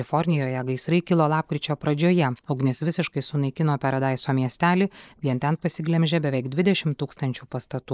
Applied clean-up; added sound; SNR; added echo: neural mask model Resemble Enhance denoiser.